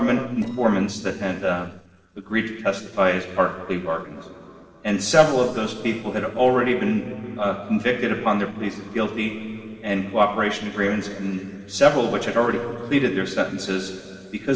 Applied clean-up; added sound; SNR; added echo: neural separator model SepFormer DNS4.